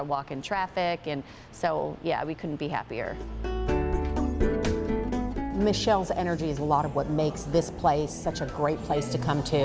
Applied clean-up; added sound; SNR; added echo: none; none; none; none.